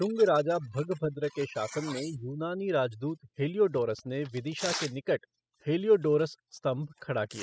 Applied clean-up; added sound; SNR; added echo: classical method spectral subtraction.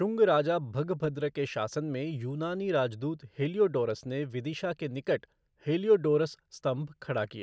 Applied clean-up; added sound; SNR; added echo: none; none; none; none.